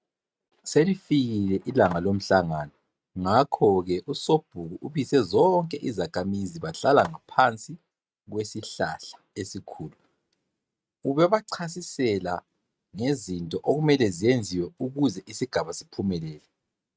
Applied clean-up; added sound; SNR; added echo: neural mask model RNNoise.